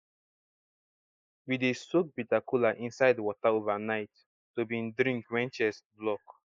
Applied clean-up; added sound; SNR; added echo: neural mask model Resemble Enhance denoiser.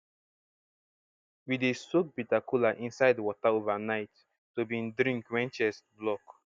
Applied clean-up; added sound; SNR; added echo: none; none; none; none.